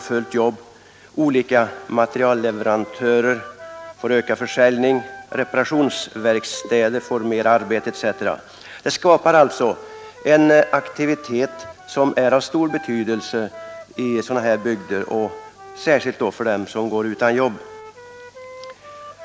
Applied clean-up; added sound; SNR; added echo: none; Wind instrument, woodwind instrument; 19 dB; none.